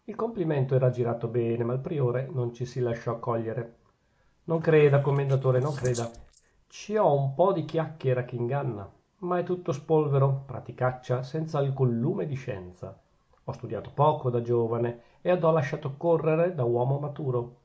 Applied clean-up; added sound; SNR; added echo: neural mask model Resemble Enhance denoiser.